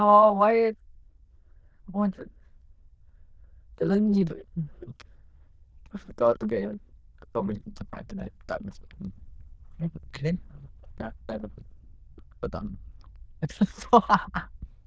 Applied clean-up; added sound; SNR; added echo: neural diffusion model UNIVERSE++.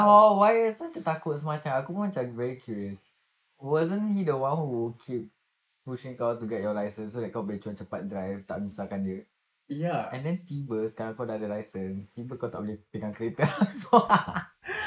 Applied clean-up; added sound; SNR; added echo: neural mask model Resemble Enhance denoiser.